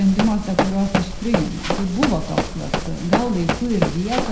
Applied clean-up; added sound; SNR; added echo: none; Run; 2 dB; reverberation time 0.7 s.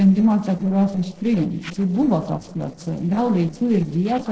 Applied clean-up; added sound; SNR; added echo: neural separator model SepFormer DNS4.